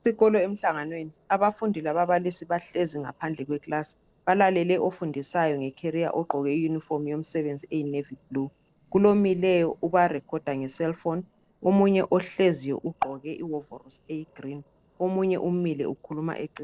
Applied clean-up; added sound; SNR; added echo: neural separator model SepFormer DNS4.